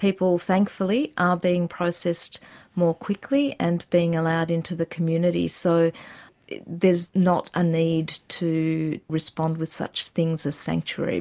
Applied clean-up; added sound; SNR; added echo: none; none; none; none.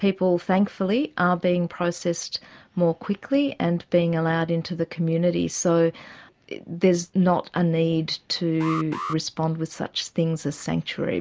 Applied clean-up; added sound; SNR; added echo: none; Alarm; 12 dB; none.